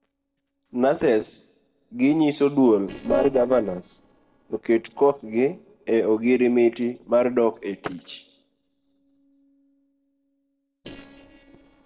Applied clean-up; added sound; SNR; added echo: neural separator model SepFormer DNS4.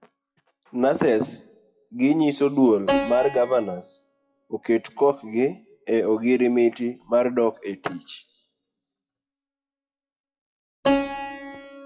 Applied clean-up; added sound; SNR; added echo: classical method WPE with log-MMSE.